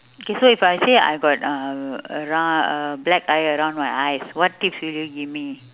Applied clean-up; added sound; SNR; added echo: none; none; none; none.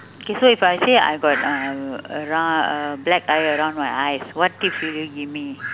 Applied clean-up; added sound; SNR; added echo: none; Fowl; 13 dB; none.